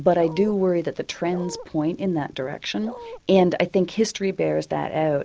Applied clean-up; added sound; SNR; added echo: none; Bark; 14 dB; none.